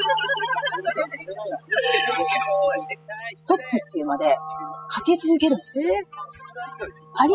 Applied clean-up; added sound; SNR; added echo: classical method spectral subtraction.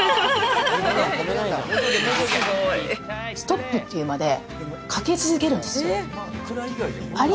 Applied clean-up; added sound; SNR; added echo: none; none; none; none.